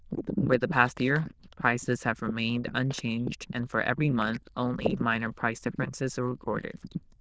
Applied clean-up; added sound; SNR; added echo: neural diffusion model UNIVERSE++.